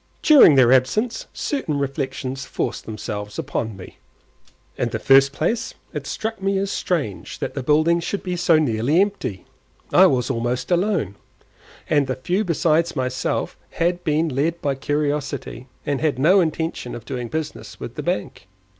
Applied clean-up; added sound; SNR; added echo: none; none; none; none.